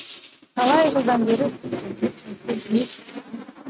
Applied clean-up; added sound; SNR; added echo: neural mask model RNNoise.